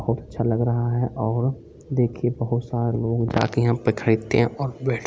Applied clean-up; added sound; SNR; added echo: none; none; none; none.